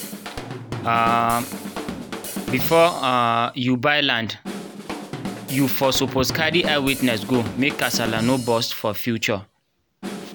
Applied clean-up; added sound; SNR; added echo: none; Drum / Drum kit; 10 dB; none.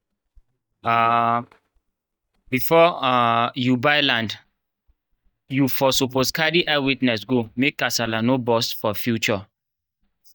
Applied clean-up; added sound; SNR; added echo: neural mask model DeepFilterNet 3.